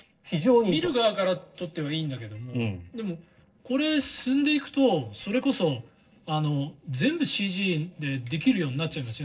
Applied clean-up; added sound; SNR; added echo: neural separator model SepFormer DNS4.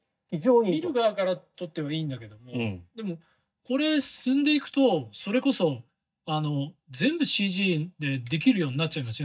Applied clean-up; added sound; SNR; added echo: neural mask model DeepFilterNet 3.